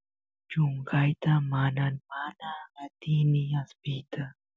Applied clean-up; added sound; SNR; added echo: none; none; none; none.